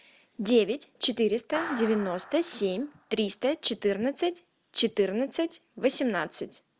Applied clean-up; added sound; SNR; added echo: none; Clapping; 14 dB; none.